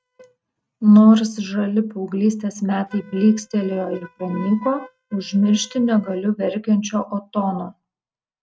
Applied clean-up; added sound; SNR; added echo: neural mask model RNNoise.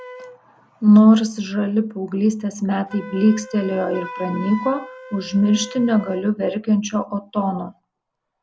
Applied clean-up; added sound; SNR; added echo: none; Wind instrument, woodwind instrument; 19 dB; none.